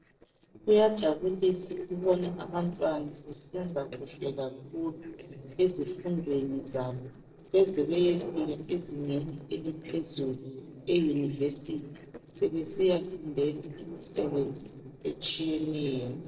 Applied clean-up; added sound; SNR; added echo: neural separator model SepFormer DNS4.